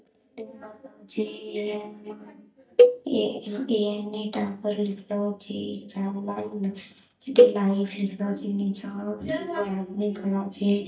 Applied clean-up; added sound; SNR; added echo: neural mask model DeepFilterNet 3.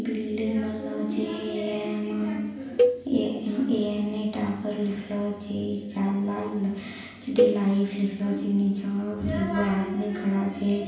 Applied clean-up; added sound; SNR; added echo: none; Cowbell; 1 dB; reverberation time 0.9 s.